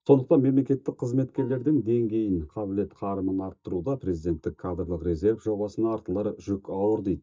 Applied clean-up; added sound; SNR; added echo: neural mask model DeepFilterNet 3.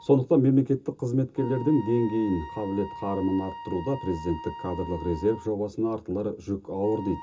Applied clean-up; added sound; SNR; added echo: none; Wind instrument, woodwind instrument; 16 dB; reverberation time 0.2 s.